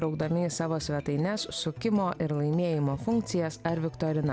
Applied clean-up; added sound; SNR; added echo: none; none; none; none.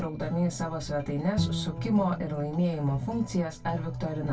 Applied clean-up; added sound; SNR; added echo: none; Bowed string instrument; 7 dB; reverberation time 0.1 s.